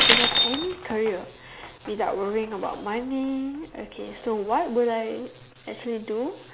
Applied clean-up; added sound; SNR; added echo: none; Shatter; 1 dB; none.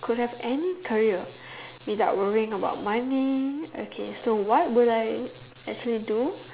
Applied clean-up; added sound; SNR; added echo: none; none; none; none.